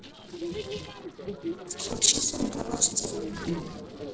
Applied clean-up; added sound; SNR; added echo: neural separator model SepFormer DNS4.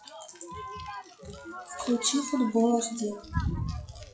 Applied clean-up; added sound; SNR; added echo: classical method WPE with log-MMSE.